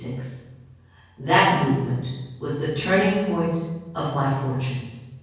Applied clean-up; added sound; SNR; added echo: none; none; none; reverberation time 1.3 s.